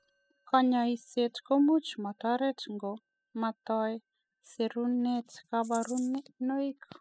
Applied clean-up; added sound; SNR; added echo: classical method spectral subtraction.